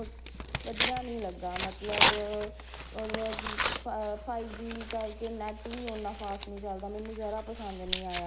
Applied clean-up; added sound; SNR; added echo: none; Tearing; -4 dB; none.